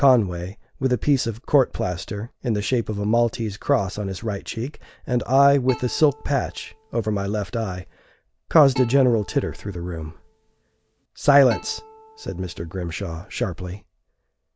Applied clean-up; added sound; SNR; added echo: none; Bowed string instrument; 19 dB; none.